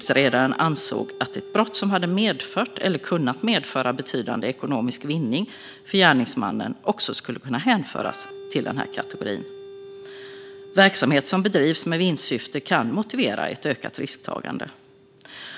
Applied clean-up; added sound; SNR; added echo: none; Organ; 19 dB; none.